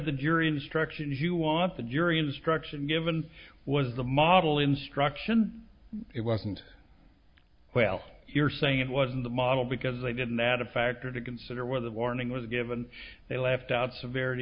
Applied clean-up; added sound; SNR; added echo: none; none; none; none.